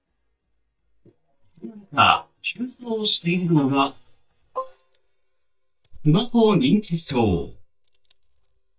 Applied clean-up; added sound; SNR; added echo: neural mask model DeepFilterNet 3.